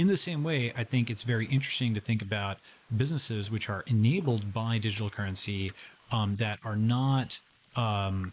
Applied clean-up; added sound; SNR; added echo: neural mask model Resemble Enhance denoiser.